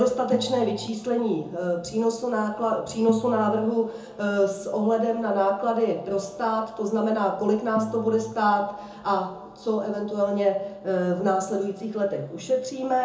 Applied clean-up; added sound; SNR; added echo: none; Organ; 9 dB; reverberation time 0.6 s.